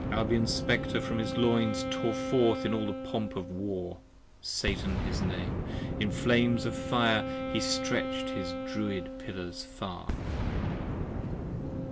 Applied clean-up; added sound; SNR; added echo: none; Boom + Wind instrument, woodwind instrument; 2 dB; none.